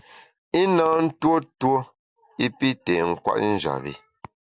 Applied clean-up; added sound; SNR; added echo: none; none; none; none.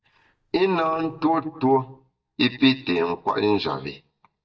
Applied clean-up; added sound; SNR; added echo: neural mask model DeepFilterNet 3.